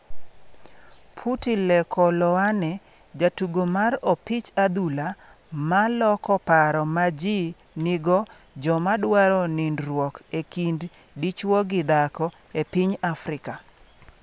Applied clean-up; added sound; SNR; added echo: none; none; none; none.